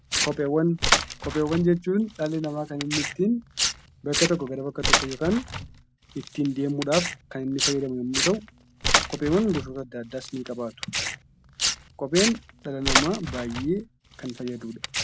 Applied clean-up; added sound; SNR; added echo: none; Tearing; 2 dB; none.